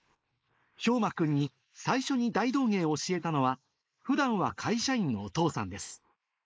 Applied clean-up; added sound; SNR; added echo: neural mask model Resemble Enhance denoiser.